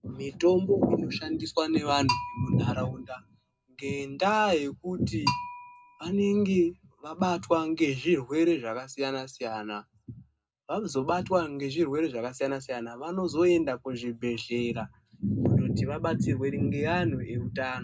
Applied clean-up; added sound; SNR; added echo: none; Bell; 11 dB; reverberation time 0.2 s.